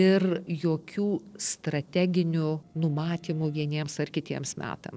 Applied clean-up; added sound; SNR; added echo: neural separator model SepFormer DNS4.